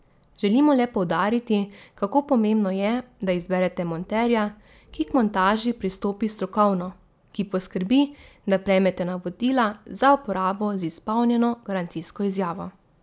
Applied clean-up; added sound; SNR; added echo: none; none; none; none.